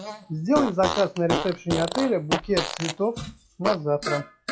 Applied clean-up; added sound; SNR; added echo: classical method log-MMSE.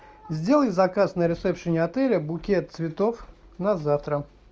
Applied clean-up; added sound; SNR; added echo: none; none; none; none.